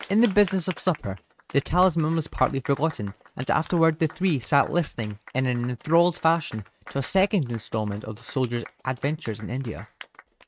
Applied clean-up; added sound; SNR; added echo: neural mask model RNNoise.